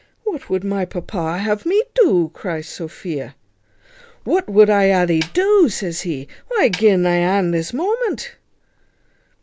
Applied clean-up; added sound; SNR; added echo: none; Snare drum; 15 dB; none.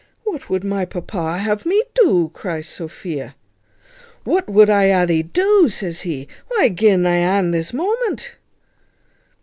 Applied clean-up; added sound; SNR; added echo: none; none; none; none.